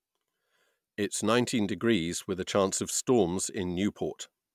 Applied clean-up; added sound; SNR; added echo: none; none; none; none.